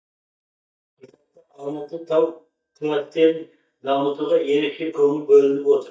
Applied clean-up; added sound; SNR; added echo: neural mask model DeepFilterNet 3.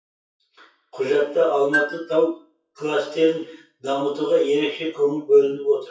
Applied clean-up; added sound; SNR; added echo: classical method WPE with log-MMSE.